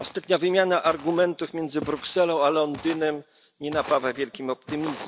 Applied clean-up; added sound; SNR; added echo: none; Walk, footsteps; 17 dB; none.